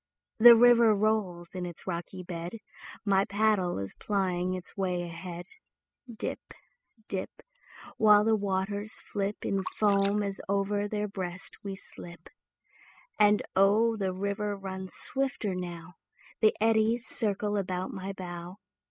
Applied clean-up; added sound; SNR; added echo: classical method spectral subtraction.